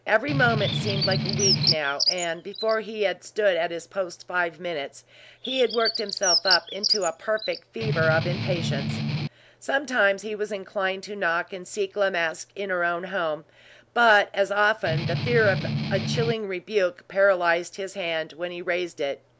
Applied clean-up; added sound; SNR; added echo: none; Strum + Bird; 1 dB; none.